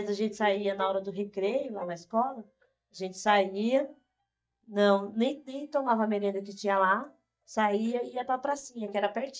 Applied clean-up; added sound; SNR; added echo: neural mask model DeepFilterNet 3.